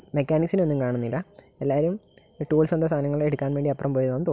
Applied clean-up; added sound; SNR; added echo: none; none; none; none.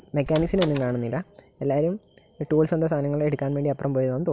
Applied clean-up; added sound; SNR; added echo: none; Door; 12 dB; none.